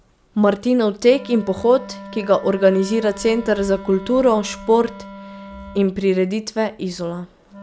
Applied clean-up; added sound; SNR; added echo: none; Wind instrument, woodwind instrument; 18 dB; none.